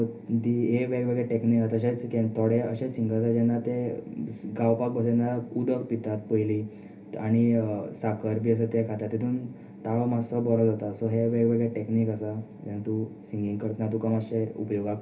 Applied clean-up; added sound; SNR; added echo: none; none; none; reverberation time 0.3 s.